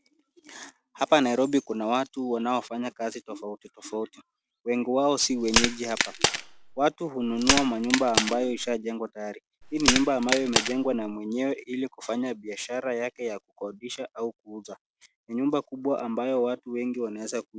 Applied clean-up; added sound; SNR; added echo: none; Crack; -1 dB; none.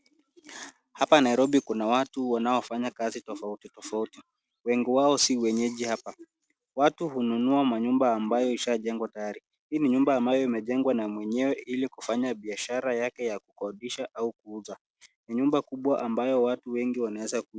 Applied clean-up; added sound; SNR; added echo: none; none; none; none.